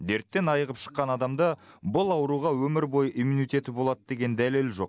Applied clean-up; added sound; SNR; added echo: none; none; none; none.